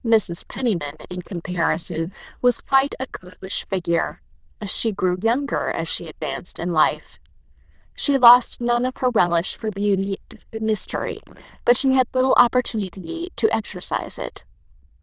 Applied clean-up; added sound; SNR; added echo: neural diffusion model UNIVERSE++.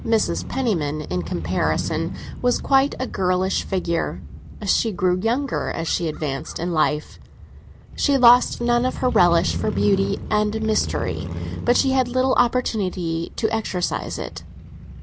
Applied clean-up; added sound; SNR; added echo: none; Motorcycle / Crow; 9 dB; none.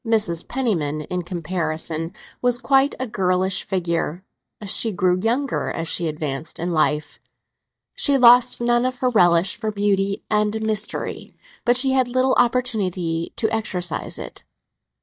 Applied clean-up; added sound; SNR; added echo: neural mask model DeepFilterNet 3.